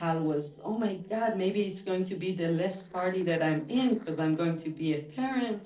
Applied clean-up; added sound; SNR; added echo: neural separator model SepFormer DNS4.